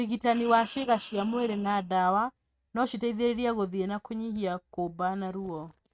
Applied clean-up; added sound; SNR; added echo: neural mask model RNNoise.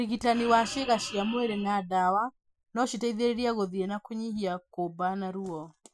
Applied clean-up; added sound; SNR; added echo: classical method Wiener filter.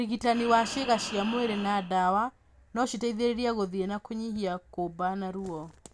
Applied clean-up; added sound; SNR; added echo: none; Breathing; 10 dB; none.